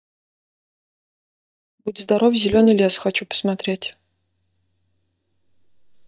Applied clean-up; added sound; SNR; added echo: neural mask model DeepFilterNet 3.